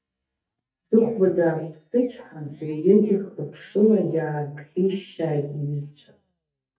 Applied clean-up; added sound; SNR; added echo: neural mask model DeepFilterNet 3.